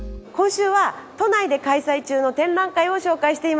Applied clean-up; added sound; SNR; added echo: none; none; none; none.